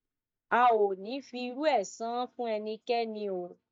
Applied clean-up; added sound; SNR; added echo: neural mask model DeepFilterNet 3.